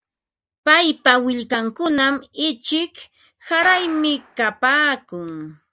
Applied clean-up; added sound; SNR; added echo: neural mask model DeepFilterNet 3.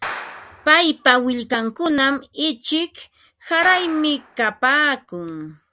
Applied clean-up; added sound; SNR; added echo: none; Clapping; 15 dB; none.